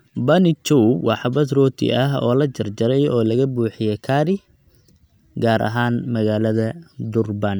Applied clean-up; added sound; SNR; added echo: none; none; none; none.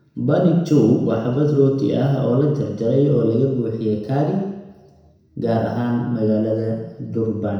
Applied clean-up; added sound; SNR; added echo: none; none; none; reverberation time 1.0 s.